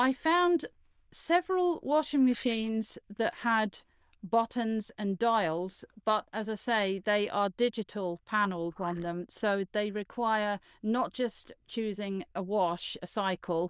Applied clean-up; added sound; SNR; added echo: neural diffusion model UNIVERSE++.